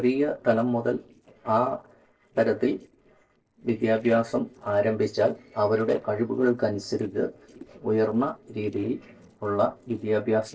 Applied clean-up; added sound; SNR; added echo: neural separator model SepFormer DNS4.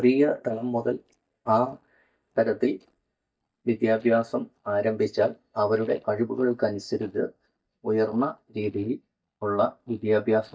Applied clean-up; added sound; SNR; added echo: neural mask model DeepFilterNet 3.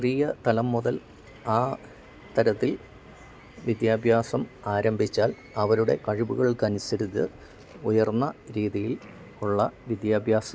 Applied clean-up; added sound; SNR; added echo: none; none; none; none.